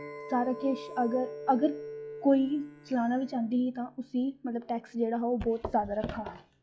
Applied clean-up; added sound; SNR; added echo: classical method log-MMSE.